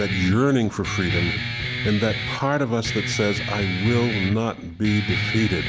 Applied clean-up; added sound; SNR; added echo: none; Guitar; 4 dB; none.